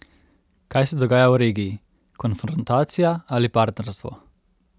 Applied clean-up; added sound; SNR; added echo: none; none; none; none.